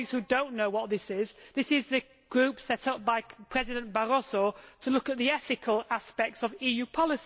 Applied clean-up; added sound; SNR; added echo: none; none; none; none.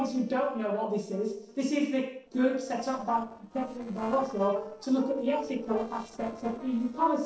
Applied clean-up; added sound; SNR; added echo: neural separator model SepFormer DNS4.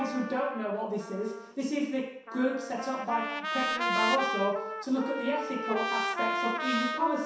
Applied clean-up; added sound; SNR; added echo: none; Trumpet; 2 dB; reverberation time 0.7 s.